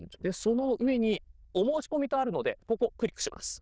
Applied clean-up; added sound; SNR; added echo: neural diffusion model UNIVERSE++.